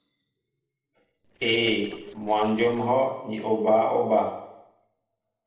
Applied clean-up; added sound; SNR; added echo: neural separator model SepFormer DNS4.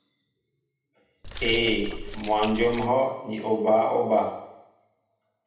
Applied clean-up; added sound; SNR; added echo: none; Keys jangling; 7 dB; reverberation time 0.8 s.